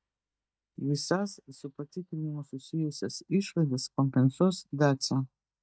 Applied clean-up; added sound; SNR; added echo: neural mask model DeepFilterNet 3.